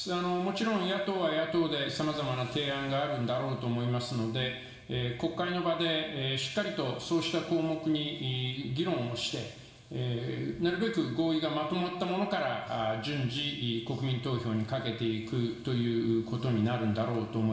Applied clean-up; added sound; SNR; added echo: none; none; none; reverberation time 1.3 s.